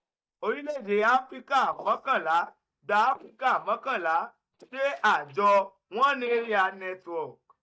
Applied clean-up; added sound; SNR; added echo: neural mask model DeepFilterNet 3.